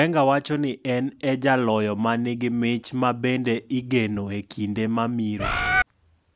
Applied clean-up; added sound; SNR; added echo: none; Bird; -2 dB; none.